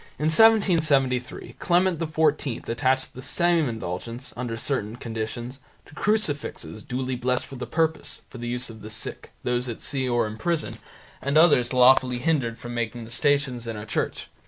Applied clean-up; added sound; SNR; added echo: none; none; none; none.